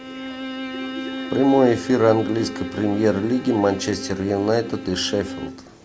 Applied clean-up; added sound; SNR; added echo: none; Bowed string instrument; 10 dB; none.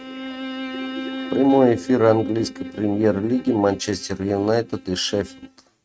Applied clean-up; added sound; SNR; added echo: neural mask model RNNoise.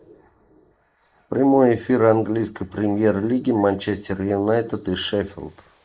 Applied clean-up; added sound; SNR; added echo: neural mask model Resemble Enhance denoiser.